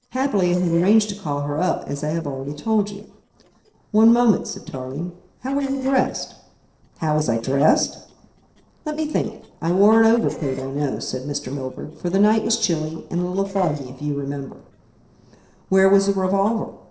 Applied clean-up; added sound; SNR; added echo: neural separator model SepFormer DNS4.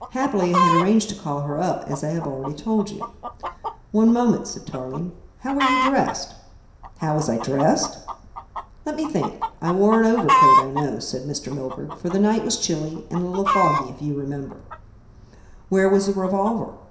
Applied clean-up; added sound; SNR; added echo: none; Chicken, rooster; 3 dB; reverberation time 0.7 s.